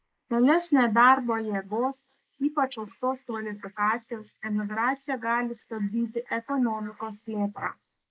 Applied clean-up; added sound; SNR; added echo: neural mask model Resemble Enhance denoiser.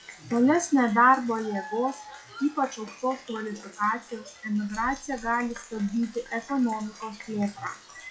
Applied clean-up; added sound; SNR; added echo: classical method log-MMSE.